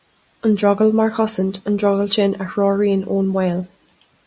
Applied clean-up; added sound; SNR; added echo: none; none; none; none.